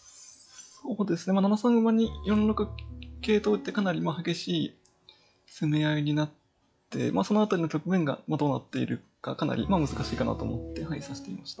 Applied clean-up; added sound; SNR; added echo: classical method log-MMSE.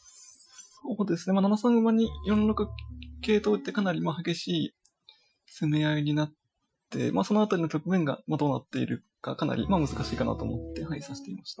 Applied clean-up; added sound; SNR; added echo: classical method Wiener filter.